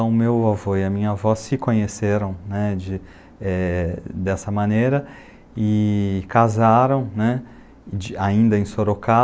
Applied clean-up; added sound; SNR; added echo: none; none; none; none.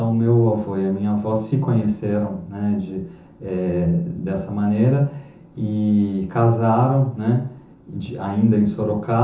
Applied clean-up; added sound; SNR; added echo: none; none; none; reverberation time 0.7 s.